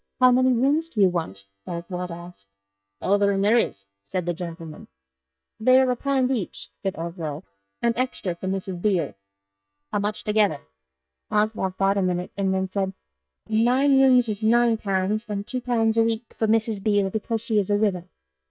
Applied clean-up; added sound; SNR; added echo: neural mask model DeepFilterNet 3.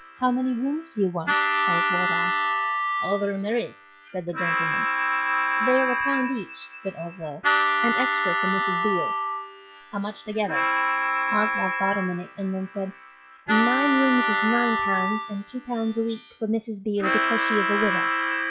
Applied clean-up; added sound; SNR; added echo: classical method log-MMSE.